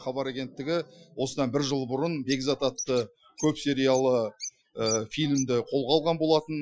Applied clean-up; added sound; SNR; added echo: classical method Wiener filter.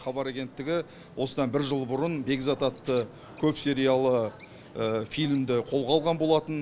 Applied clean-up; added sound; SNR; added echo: none; Bird; 13 dB; none.